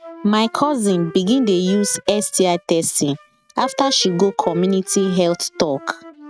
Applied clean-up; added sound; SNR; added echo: neural mask model RNNoise.